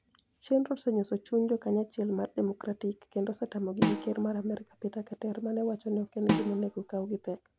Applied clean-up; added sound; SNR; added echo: none; Snare drum; 1 dB; none.